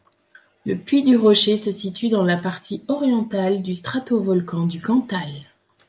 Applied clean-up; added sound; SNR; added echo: none; none; none; none.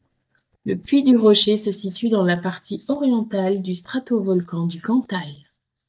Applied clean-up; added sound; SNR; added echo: neural mask model DeepFilterNet 3.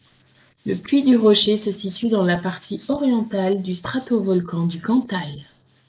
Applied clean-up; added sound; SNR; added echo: neural mask model Resemble Enhance denoiser.